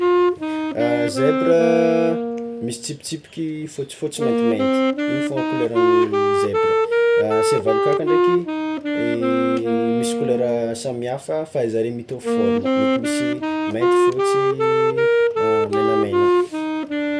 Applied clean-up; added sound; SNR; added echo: none; Wind instrument, woodwind instrument; -5 dB; none.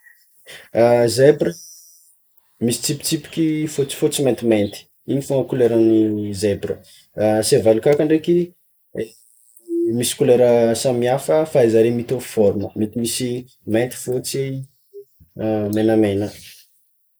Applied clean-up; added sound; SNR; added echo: neural mask model Resemble Enhance denoiser.